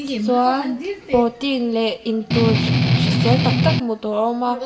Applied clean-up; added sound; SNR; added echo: none; Strum; -4 dB; reverberation time 1.2 s.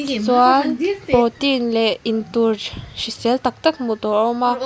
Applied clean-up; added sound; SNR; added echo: none; none; none; none.